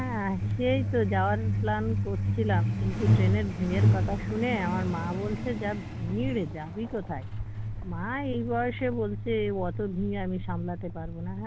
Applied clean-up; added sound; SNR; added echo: none; Truck; -2 dB; none.